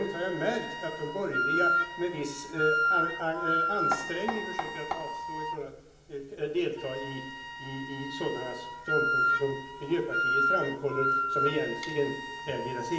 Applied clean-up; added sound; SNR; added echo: none; Wind instrument, woodwind instrument; -1 dB; reverberation time 0.7 s.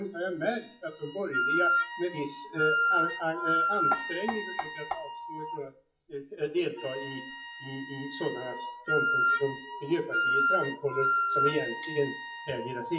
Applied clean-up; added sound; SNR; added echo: classical method WPE with log-MMSE.